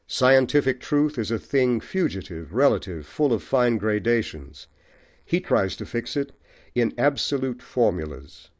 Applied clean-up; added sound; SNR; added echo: neural mask model Resemble Enhance denoiser.